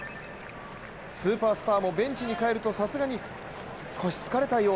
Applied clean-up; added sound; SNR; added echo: none; Stream; 20 dB; none.